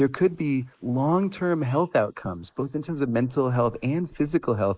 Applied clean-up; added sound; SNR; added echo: neural mask model Resemble Enhance denoiser.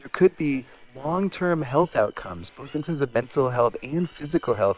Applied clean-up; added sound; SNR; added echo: neural separator model SepFormer WHAM!.